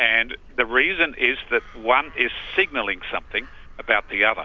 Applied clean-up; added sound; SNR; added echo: none; none; none; none.